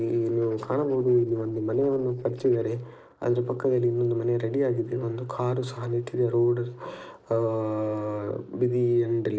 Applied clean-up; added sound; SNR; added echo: neural separator model SepFormer DNS4.